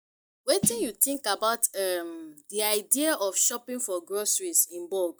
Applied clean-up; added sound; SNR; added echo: neural mask model DeepFilterNet 3.